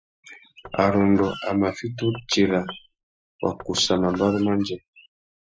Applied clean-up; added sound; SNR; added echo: classical method Wiener filter.